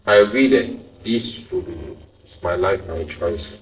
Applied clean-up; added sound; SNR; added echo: neural separator model SepFormer DNS4.